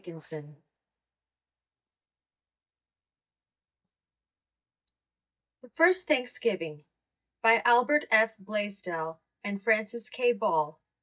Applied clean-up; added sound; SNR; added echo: neural mask model DeepFilterNet 3.